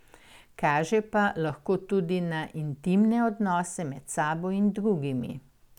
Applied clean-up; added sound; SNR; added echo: none; none; none; none.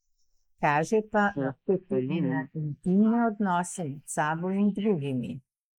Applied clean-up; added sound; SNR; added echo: neural mask model Resemble Enhance denoiser.